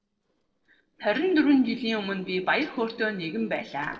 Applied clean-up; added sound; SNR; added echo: neural separator model SepFormer DNS4.